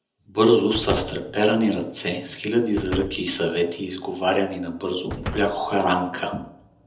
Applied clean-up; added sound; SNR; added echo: none; Slam; 14 dB; reverberation time 0.9 s.